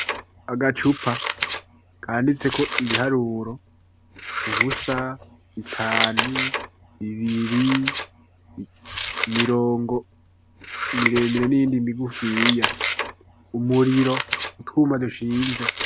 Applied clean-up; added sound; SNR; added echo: none; Scissors; 5 dB; none.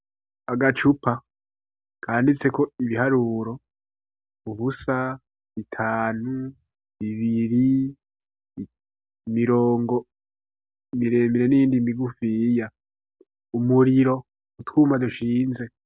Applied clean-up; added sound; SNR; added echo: none; none; none; none.